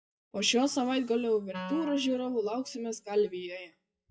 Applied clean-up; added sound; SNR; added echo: classical method WPE with log-MMSE.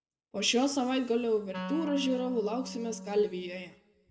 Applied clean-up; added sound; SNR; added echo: none; Wind instrument, woodwind instrument; 12 dB; reverberation time 0.9 s.